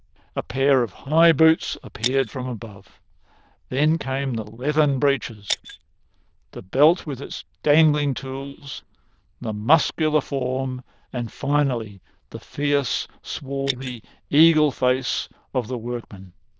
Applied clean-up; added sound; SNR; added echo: neural diffusion model UNIVERSE++.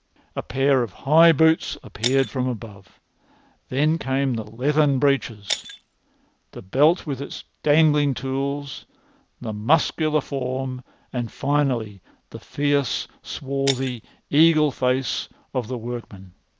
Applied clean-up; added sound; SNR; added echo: none; Shatter; 15 dB; none.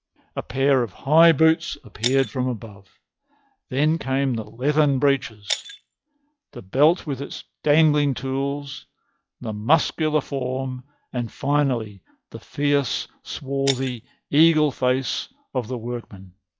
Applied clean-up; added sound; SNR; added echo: classical method log-MMSE.